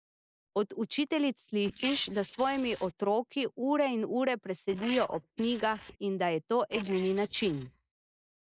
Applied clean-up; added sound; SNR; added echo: neural mask model Resemble Enhance denoiser.